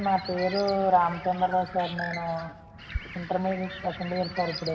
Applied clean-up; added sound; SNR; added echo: none; Bird; 11 dB; reverberation time 2.0 s.